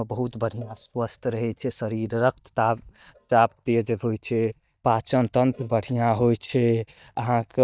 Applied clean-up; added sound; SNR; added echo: neural mask model DeepFilterNet 3.